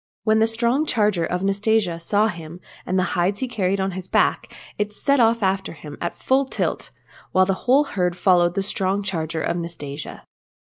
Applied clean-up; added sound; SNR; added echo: none; none; none; none.